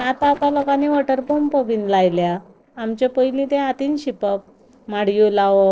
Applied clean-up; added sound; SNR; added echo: neural separator model SepFormer DNS4.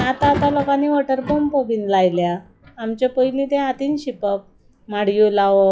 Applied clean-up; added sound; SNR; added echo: classical method log-MMSE.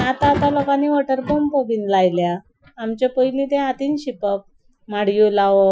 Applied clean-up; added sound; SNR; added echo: classical method Wiener filter.